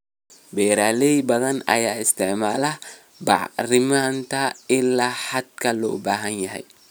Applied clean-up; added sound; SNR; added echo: none; none; none; none.